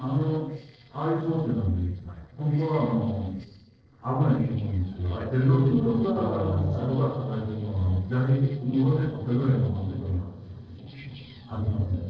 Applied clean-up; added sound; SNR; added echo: neural separator model SepFormer DNS4.